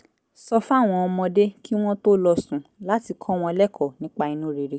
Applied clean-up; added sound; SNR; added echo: none; none; none; none.